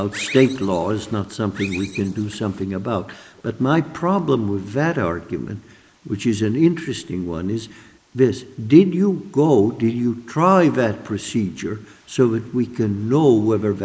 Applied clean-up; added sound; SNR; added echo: neural mask model Resemble Enhance denoiser.